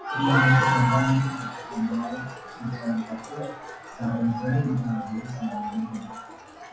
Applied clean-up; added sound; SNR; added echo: classical method WPE with log-MMSE.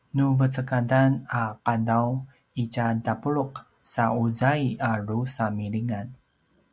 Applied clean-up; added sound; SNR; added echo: none; none; none; none.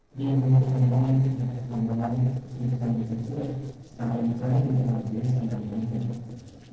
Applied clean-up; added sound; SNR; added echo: neural separator model SepFormer DNS4.